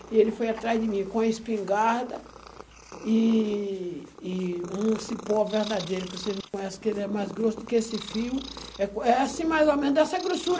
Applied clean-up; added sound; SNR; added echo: none; Purr; 16 dB; none.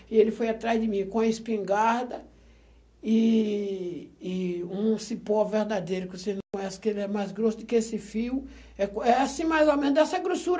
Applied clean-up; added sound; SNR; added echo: none; none; none; none.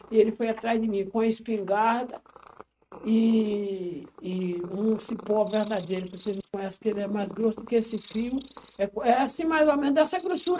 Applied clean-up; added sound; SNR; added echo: neural mask model RNNoise.